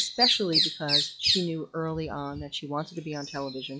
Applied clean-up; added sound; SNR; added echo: classical method log-MMSE.